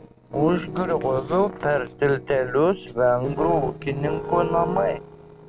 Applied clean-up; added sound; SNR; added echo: neural separator model SepFormer DNS4.